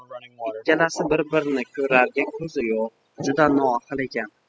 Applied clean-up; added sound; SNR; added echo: classical method spectral subtraction.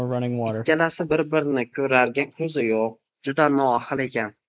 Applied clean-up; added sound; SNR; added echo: neural mask model Resemble Enhance denoiser.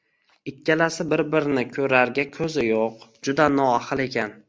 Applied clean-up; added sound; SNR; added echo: none; none; none; none.